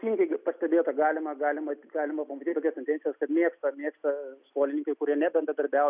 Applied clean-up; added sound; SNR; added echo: none; none; none; none.